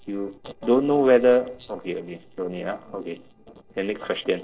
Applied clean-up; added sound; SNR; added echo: neural separator model SepFormer DNS4.